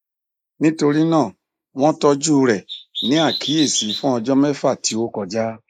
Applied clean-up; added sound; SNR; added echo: neural mask model Resemble Enhance denoiser.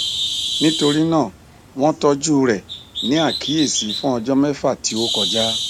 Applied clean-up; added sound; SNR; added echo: none; Bird; 6 dB; none.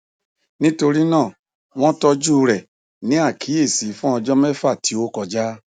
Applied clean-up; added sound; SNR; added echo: none; none; none; none.